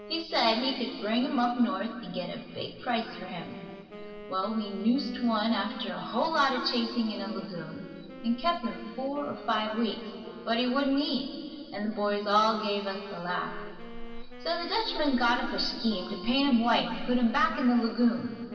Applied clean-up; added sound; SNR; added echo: none; Wind instrument, woodwind instrument; 17 dB; reverberation time 2.4 s.